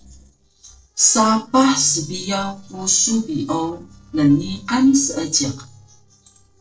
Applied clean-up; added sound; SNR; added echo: neural separator model SepFormer DNS4.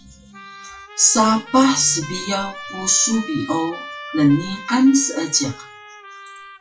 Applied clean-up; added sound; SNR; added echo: classical method WPE with log-MMSE.